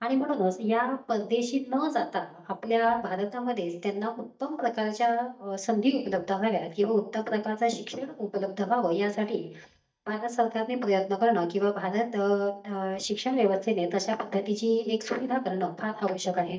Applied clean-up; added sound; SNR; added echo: neural mask model DeepFilterNet 3.